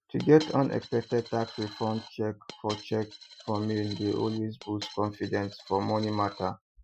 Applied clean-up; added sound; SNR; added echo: classical method Wiener filter.